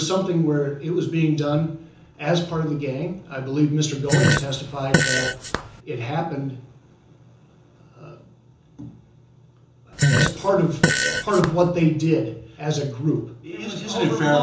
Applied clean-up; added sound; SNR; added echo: none; Fart; -2 dB; reverberation time 0.7 s.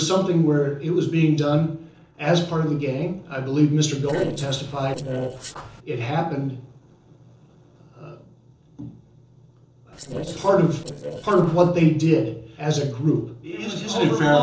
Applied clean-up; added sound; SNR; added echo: neural separator model SepFormer DNS4.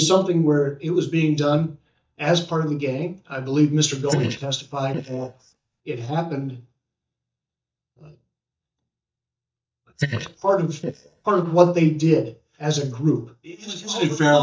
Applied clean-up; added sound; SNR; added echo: neural mask model DeepFilterNet 3.